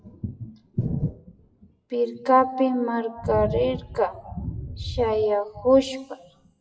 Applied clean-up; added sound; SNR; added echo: classical method WPE with log-MMSE.